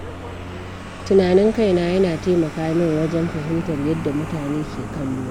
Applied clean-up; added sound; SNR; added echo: none; Vehicle; 10 dB; none.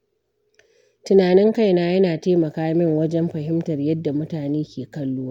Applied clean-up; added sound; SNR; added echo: none; none; none; none.